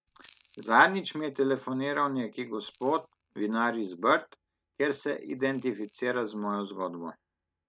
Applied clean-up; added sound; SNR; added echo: neural mask model RNNoise.